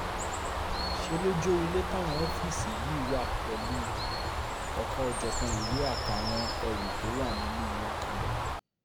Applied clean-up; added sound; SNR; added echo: none; Bird; -3 dB; none.